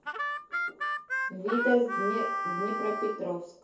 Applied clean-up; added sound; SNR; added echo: none; Harmonica; 1 dB; reverberation time 0.6 s.